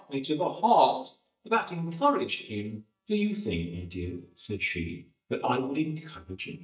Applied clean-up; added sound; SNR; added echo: neural mask model DeepFilterNet 3.